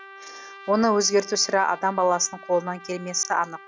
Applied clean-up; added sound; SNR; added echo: none; Trumpet; 19 dB; none.